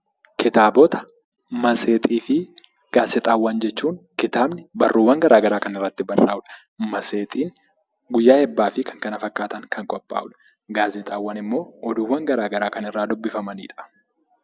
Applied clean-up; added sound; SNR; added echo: none; none; none; none.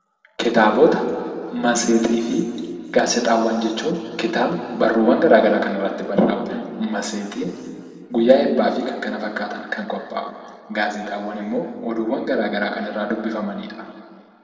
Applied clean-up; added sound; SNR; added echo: none; none; none; reverberation time 2.1 s.